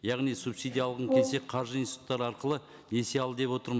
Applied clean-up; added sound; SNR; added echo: none; Brass instrument; 2 dB; none.